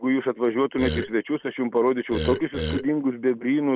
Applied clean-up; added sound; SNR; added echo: none; Burping, eructation; 4 dB; none.